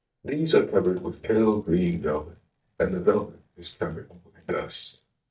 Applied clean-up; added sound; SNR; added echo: neural mask model DeepFilterNet 3.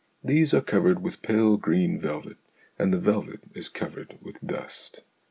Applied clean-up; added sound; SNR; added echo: none; none; none; none.